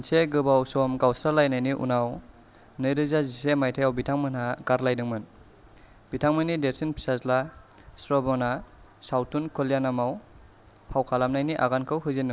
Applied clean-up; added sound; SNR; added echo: none; none; none; none.